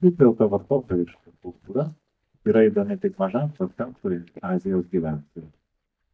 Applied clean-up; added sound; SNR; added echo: neural mask model DeepFilterNet 3.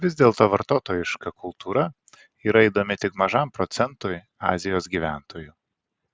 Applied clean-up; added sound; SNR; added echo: none; none; none; none.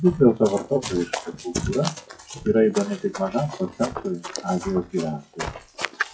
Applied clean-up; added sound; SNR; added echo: classical method WPE with log-MMSE.